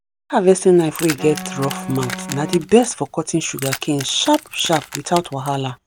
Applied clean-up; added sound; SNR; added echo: none; Wind instrument, woodwind instrument + Keys jangling; 12 dB; none.